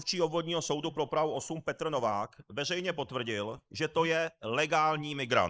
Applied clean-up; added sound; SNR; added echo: neural mask model Resemble Enhance denoiser.